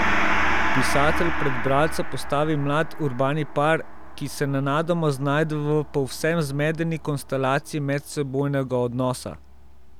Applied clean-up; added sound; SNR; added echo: none; Gong; 2 dB; none.